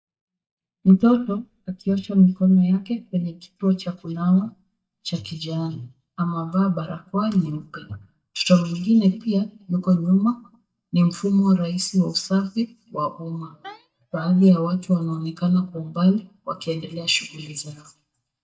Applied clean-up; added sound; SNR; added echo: neural mask model DeepFilterNet 3.